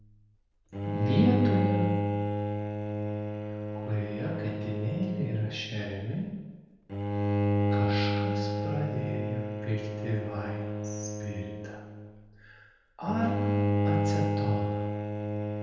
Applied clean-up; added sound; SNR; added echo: none; Bowed string instrument; -4 dB; reverberation time 1.2 s.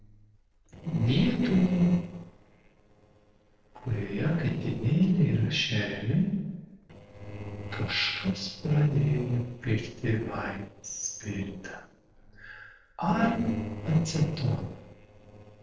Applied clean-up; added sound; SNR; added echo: neural separator model SepFormer DNS4.